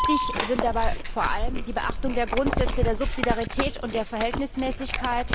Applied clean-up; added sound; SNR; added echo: none; Alarm + Chewing, mastication; -1 dB; none.